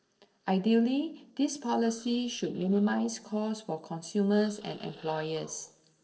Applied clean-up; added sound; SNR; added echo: neural separator model SepFormer DNS4.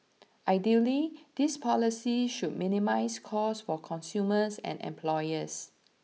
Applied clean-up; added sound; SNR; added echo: none; none; none; none.